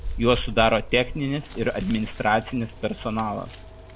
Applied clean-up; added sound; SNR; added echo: none; Scissors; 10 dB; none.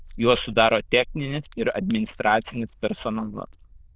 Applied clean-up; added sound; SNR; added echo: neural diffusion model UNIVERSE++.